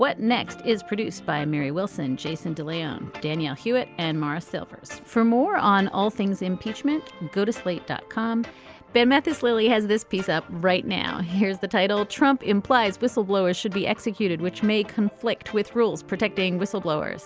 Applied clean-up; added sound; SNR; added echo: none; none; none; none.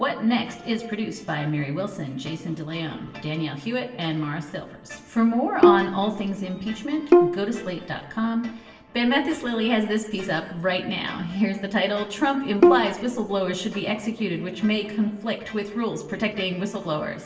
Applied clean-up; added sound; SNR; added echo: none; Bowed string instrument; -4 dB; reverberation time 0.9 s.